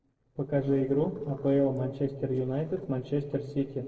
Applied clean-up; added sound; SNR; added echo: neural separator model SepFormer DNS4.